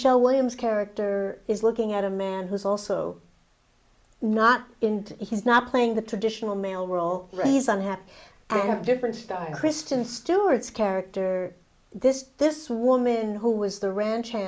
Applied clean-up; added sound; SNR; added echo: none; none; none; none.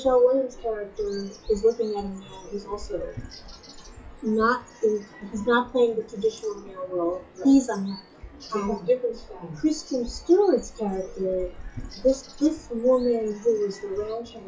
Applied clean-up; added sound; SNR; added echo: classical method WPE with log-MMSE.